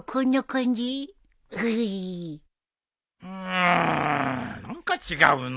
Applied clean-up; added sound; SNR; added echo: none; none; none; none.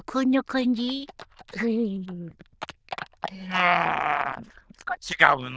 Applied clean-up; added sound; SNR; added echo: neural diffusion model UNIVERSE++.